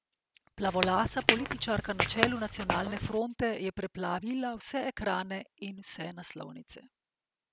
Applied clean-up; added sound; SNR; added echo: none; Squeak / Walk, footsteps; -1 dB; none.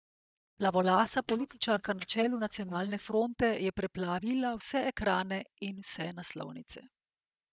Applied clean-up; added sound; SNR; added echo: neural mask model DeepFilterNet 3.